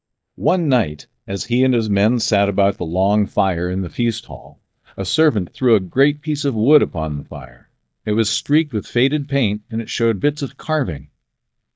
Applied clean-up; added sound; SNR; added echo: neural mask model DeepFilterNet 3.